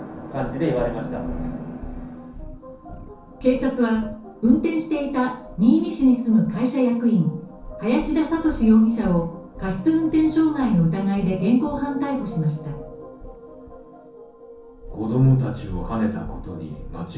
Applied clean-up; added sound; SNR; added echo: none; Purr; 17 dB; reverberation time 0.6 s.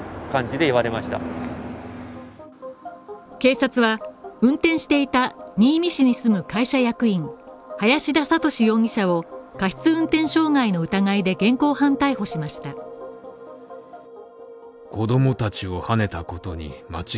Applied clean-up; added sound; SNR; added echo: none; none; none; none.